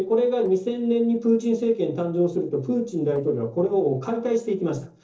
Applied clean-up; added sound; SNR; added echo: neural separator model SepFormer DNS4.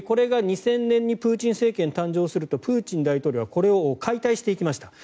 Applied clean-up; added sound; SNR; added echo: none; none; none; none.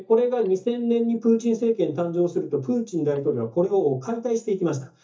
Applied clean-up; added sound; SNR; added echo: neural mask model DeepFilterNet 3.